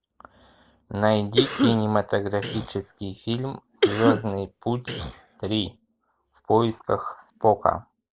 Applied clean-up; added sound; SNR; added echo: neural mask model Resemble Enhance denoiser.